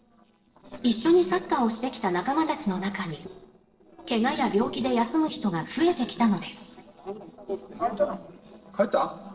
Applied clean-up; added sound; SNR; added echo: neural separator model SepFormer DNS4.